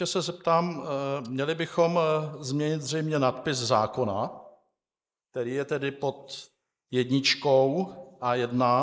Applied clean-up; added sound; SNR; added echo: neural mask model Resemble Enhance denoiser.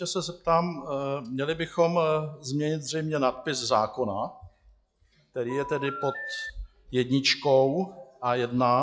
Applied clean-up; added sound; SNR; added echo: classical method log-MMSE.